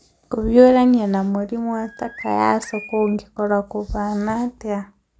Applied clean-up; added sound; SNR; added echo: none; Bird; 19 dB; none.